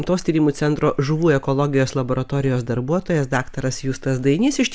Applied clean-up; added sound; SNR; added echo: none; none; none; none.